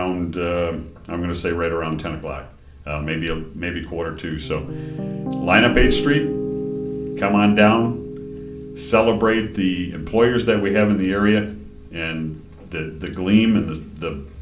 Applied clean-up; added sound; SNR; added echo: none; Piano; 10 dB; reverberation time 0.4 s.